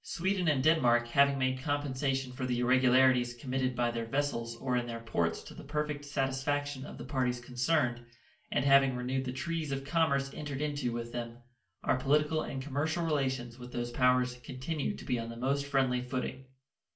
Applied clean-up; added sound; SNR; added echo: none; none; none; reverberation time 0.3 s.